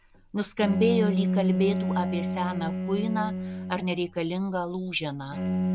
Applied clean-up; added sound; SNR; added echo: none; Bowed string instrument; 0 dB; none.